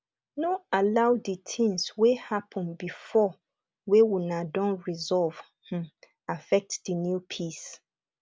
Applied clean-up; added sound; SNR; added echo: none; none; none; none.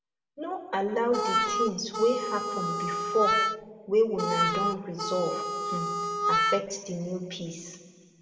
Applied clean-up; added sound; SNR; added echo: none; Harmonica; -2 dB; reverberation time 1.6 s.